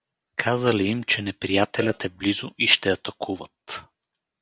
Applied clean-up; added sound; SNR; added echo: neural separator model SepFormer DNS4.